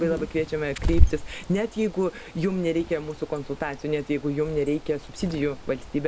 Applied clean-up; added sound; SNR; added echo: none; Bird; 1 dB; none.